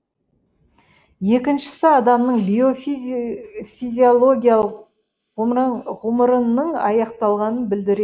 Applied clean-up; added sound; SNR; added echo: neural mask model Resemble Enhance denoiser.